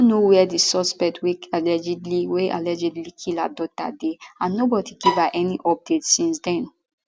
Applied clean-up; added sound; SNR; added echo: none; Bowed string instrument; 2 dB; none.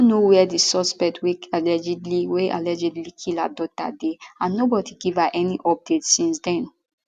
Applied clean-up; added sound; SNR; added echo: none; none; none; none.